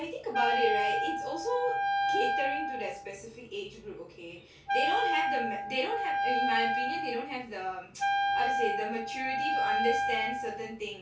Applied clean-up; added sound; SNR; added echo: none; Wind instrument, woodwind instrument; -4 dB; reverberation time 0.2 s.